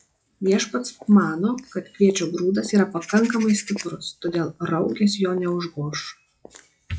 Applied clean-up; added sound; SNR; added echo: classical method log-MMSE.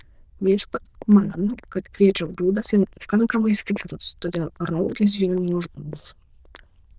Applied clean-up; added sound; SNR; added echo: neural diffusion model UNIVERSE++.